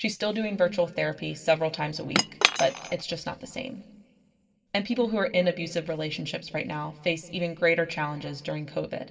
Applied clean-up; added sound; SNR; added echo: none; Cutlery, silverware / Chink, clink; 1 dB; reverberation time 1.6 s.